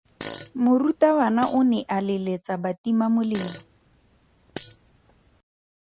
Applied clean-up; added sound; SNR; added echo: none; Fart; 18 dB; none.